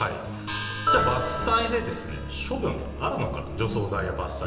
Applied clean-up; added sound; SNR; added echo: none; Gong; 12 dB; reverberation time 1.4 s.